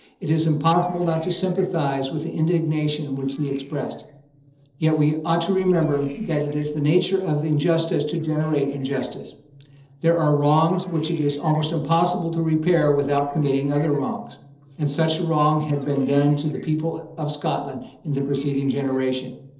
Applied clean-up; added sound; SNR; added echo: neural separator model SepFormer DNS4.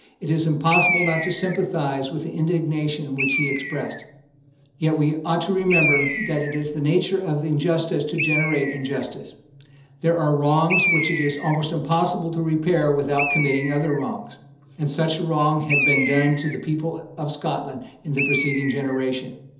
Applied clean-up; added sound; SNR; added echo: none; Bird; 6 dB; reverberation time 1.2 s.